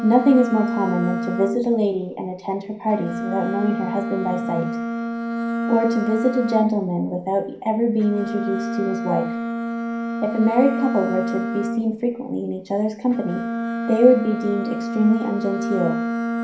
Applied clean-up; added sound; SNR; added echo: none; Bowed string instrument; 4 dB; reverberation time 0.5 s.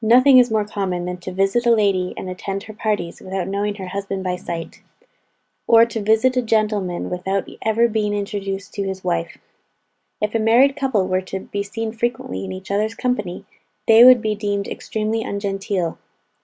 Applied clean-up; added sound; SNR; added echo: none; none; none; none.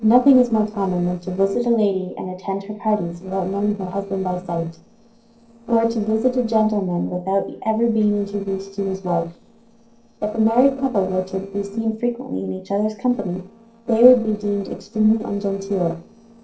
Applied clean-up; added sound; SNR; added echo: neural separator model SepFormer DNS4.